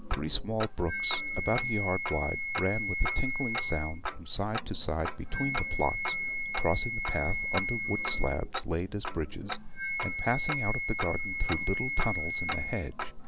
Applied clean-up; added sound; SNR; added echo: none; Tick-tock + Wind instrument, woodwind instrument; 2 dB; none.